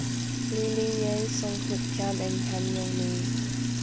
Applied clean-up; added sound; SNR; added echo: none; Sink (filling or washing); -4 dB; none.